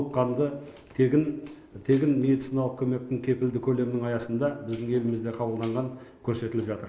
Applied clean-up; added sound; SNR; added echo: none; none; none; none.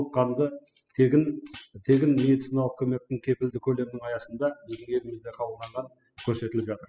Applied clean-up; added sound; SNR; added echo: classical method spectral subtraction.